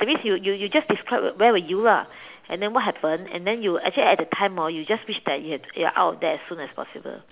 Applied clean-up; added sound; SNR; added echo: none; none; none; none.